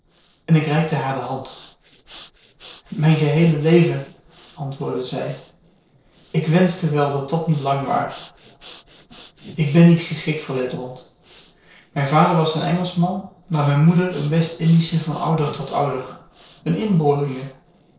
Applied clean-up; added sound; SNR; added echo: neural separator model SepFormer DNS4.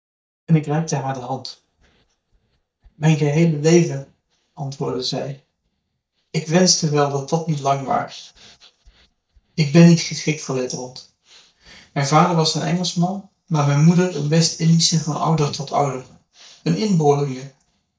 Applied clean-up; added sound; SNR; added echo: neural mask model DeepFilterNet 3.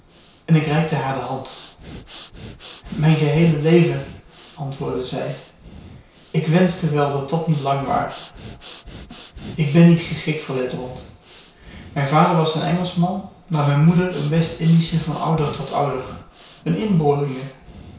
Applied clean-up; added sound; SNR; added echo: none; Breathing; 19 dB; reverberation time 0.6 s.